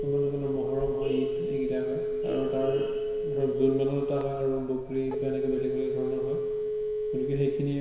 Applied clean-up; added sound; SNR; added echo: none; Telephone; 0 dB; reverberation time 2.2 s.